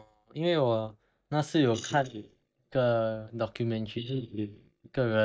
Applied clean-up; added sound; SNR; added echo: neural mask model DeepFilterNet 3.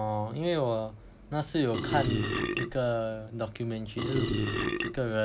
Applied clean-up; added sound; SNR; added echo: none; Burping, eructation; 0 dB; none.